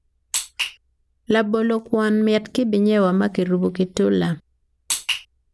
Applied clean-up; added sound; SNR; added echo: none; none; none; none.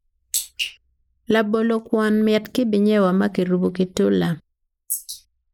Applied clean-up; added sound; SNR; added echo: neural mask model Resemble Enhance denoiser.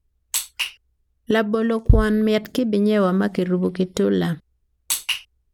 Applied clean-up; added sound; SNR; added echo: none; Bass drum; 2 dB; none.